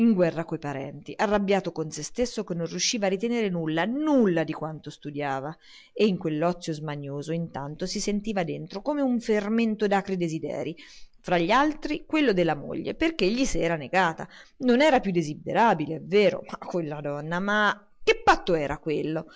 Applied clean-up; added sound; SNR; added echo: none; none; none; none.